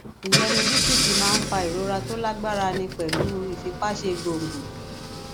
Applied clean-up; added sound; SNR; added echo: none; Engine / Car; -2 dB; none.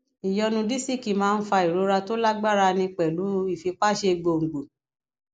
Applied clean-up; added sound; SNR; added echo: none; none; none; none.